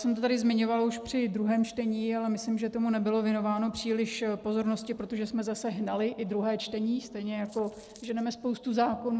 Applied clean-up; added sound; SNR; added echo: neural separator model SepFormer DNS4.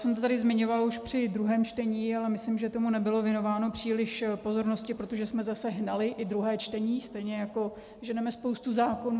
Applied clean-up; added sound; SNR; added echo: none; none; none; none.